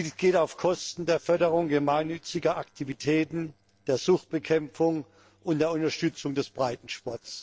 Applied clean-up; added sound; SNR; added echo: neural separator model SepFormer DNS4.